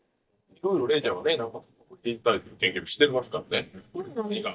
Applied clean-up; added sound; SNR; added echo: neural mask model DeepFilterNet 3.